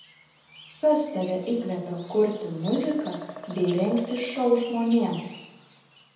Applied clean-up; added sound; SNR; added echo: none; Bird vocalization, bird call, bird song; 17 dB; reverberation time 0.9 s.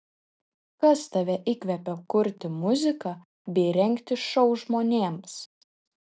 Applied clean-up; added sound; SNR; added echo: none; none; none; none.